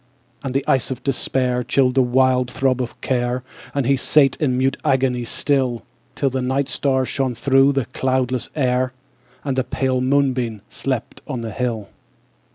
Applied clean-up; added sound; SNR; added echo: none; none; none; none.